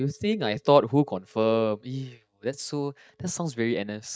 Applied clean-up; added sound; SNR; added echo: neural mask model DeepFilterNet 3.